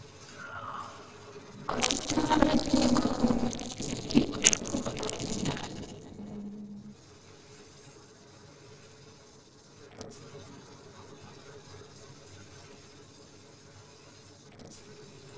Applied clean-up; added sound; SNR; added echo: neural separator model SepFormer DNS4.